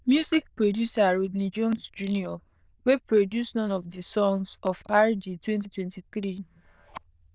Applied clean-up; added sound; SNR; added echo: neural diffusion model UNIVERSE++.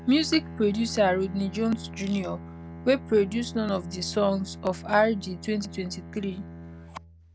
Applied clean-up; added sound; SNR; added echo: none; Bowed string instrument; 13 dB; none.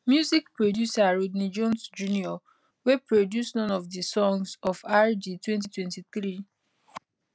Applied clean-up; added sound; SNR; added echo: none; none; none; none.